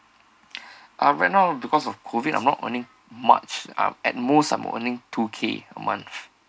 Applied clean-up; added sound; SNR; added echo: none; none; none; none.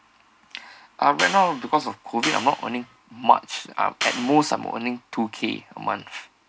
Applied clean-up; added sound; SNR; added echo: none; Clapping; 7 dB; none.